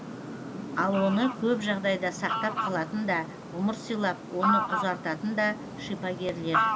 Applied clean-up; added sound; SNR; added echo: none; Fowl; 3 dB; none.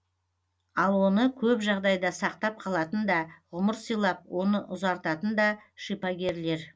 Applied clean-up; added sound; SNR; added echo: none; none; none; none.